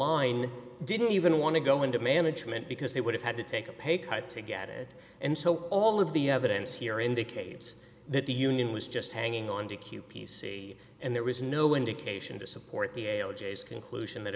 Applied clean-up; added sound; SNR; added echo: none; none; none; none.